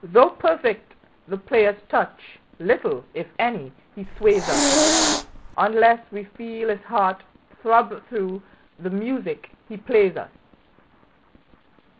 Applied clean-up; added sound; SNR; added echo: none; Hiss; -2 dB; none.